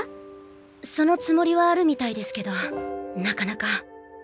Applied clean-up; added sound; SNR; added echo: none; none; none; none.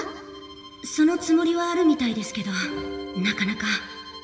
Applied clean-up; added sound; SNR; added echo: none; Bowed string instrument; 19 dB; reverberation time 1.4 s.